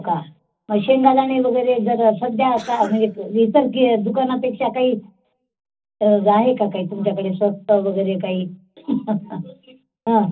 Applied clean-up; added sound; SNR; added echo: none; Cough; 19 dB; reverberation time 0.4 s.